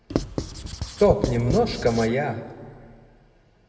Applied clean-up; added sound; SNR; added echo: none; Writing; 4 dB; reverberation time 2.0 s.